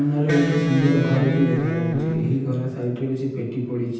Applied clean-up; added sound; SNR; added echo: none; Electric guitar; 2 dB; reverberation time 0.9 s.